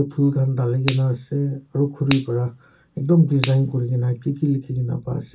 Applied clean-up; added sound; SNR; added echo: none; Finger snapping; 15 dB; reverberation time 0.2 s.